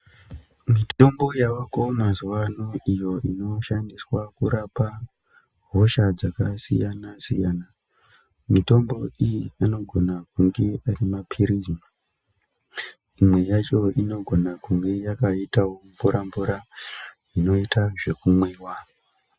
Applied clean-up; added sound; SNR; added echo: none; none; none; none.